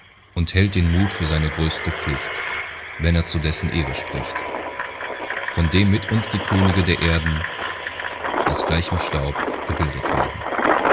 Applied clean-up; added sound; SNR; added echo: none; Engine; 4 dB; reverberation time 0.4 s.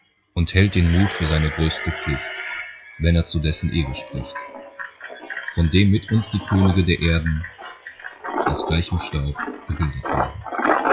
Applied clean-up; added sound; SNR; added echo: classical method WPE with log-MMSE.